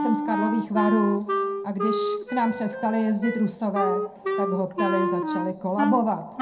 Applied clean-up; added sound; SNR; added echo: none; Wind instrument, woodwind instrument; 2 dB; reverberation time 0.2 s.